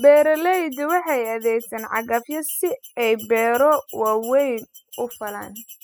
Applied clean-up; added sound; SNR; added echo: classical method spectral subtraction.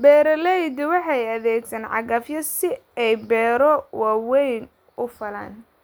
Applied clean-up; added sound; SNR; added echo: none; none; none; none.